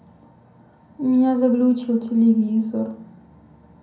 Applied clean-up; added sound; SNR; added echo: none; none; none; reverberation time 0.6 s.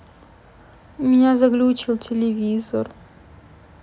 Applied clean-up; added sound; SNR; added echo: none; none; none; none.